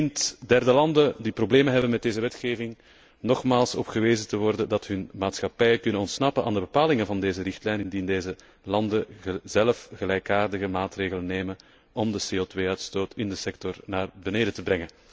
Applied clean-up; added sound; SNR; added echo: none; none; none; none.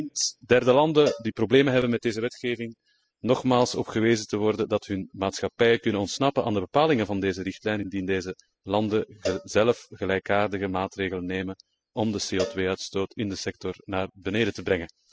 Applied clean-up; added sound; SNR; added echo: classical method spectral subtraction.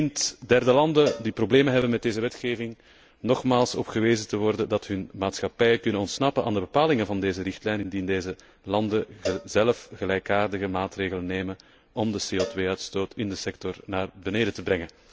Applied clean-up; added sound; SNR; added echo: none; Cowbell; 15 dB; none.